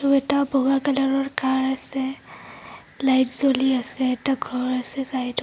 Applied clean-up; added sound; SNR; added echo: none; none; none; none.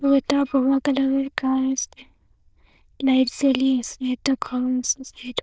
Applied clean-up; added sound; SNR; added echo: neural diffusion model UNIVERSE++.